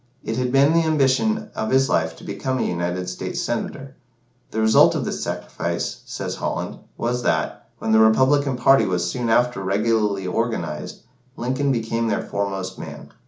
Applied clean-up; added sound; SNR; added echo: none; none; none; none.